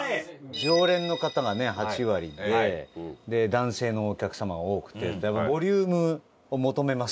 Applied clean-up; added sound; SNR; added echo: none; none; none; none.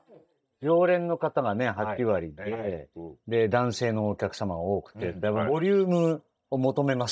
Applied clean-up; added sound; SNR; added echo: neural mask model DeepFilterNet 3.